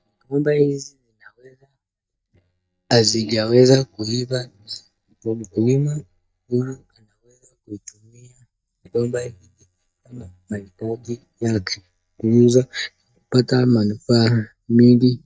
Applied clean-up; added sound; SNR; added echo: neural mask model DeepFilterNet 3.